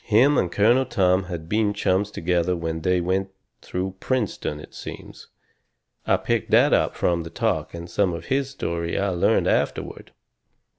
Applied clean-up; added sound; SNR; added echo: none; none; none; none.